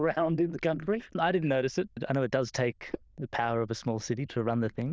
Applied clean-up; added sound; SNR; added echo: neural diffusion model UNIVERSE++.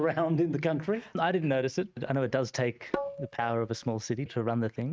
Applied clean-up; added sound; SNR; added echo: neural mask model RNNoise.